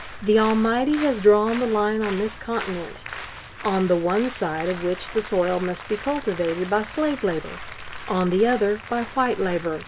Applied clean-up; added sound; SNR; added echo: none; Chirp, tweet + Applause; 13 dB; none.